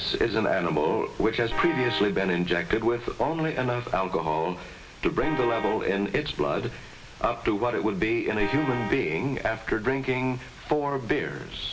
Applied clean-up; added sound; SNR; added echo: none; Vehicle horn, car horn, honking; 10 dB; none.